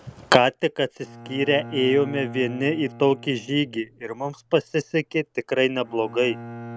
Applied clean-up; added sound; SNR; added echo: none; Bowed string instrument; 17 dB; none.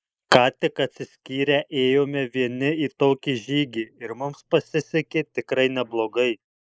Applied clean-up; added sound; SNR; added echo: neural mask model Resemble Enhance denoiser.